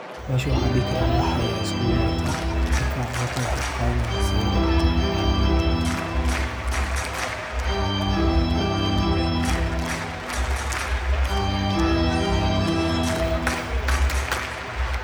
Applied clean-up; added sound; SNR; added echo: none; Organ; -1 dB; none.